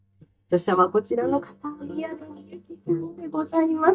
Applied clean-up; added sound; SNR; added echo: neural mask model DeepFilterNet 3.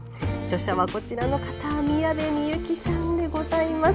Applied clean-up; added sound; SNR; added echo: none; none; none; none.